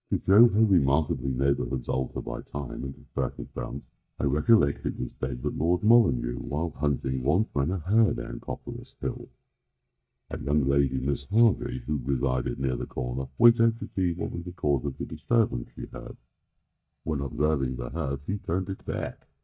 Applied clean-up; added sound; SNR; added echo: neural mask model DeepFilterNet 3.